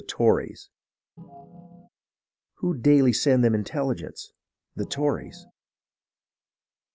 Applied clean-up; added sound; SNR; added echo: none; Organ; 18 dB; none.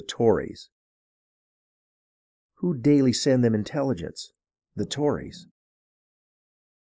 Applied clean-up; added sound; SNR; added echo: neural mask model Resemble Enhance denoiser.